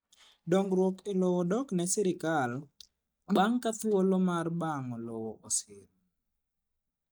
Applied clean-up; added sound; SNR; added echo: neural mask model DeepFilterNet 3.